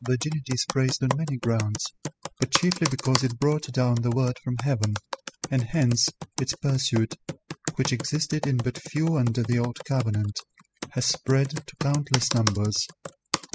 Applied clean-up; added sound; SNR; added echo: classical method spectral subtraction.